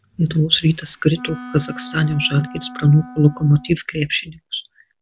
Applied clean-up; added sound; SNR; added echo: none; Wind instrument, woodwind instrument; 17 dB; none.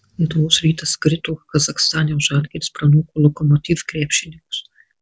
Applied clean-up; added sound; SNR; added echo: none; none; none; none.